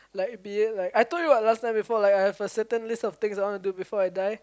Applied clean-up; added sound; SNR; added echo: none; none; none; none.